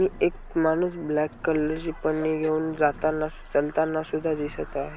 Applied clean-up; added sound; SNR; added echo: none; Engine; 17 dB; none.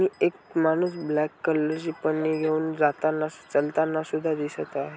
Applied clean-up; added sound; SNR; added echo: none; none; none; none.